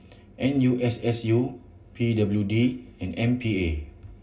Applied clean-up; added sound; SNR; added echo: none; none; none; reverberation time 0.4 s.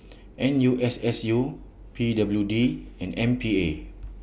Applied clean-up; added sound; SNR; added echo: none; none; none; none.